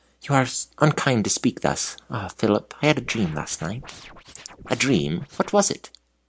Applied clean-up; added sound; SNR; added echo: none; Scratching (performance technique); 20 dB; none.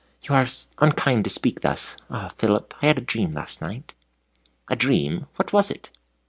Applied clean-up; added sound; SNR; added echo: none; none; none; none.